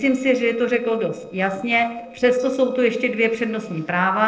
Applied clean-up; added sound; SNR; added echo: neural separator model SepFormer DNS4.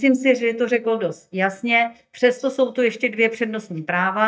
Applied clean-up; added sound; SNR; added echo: neural mask model DeepFilterNet 3.